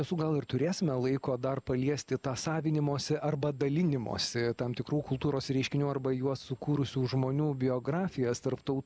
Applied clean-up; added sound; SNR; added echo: none; none; none; none.